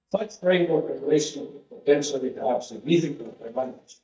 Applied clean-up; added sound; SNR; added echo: neural mask model DeepFilterNet 3.